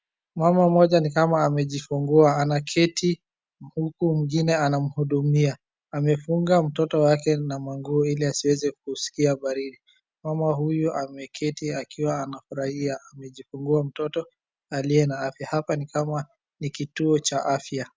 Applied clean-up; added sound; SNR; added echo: none; none; none; none.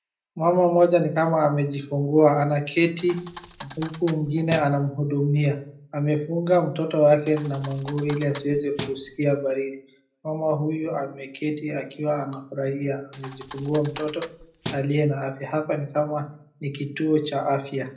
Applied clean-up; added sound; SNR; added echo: none; Thump, thud; 13 dB; reverberation time 0.5 s.